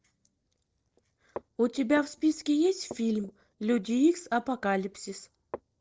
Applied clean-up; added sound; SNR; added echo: neural separator model SepFormer DNS4.